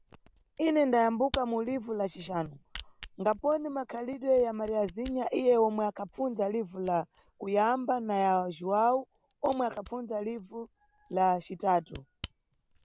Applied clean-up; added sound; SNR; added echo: none; Camera; 19 dB; none.